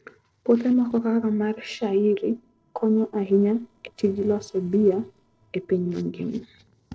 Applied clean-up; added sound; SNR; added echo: neural separator model SepFormer DNS4.